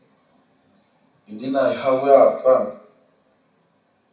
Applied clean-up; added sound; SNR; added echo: none; none; none; reverberation time 0.6 s.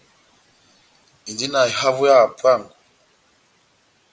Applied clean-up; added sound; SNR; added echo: none; none; none; none.